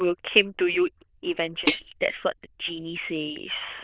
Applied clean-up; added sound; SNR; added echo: neural diffusion model UNIVERSE++.